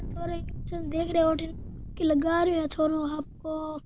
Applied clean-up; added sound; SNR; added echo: none; Fire; 10 dB; none.